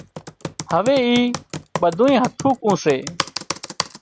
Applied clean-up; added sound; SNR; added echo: none; Computer keyboard; 10 dB; none.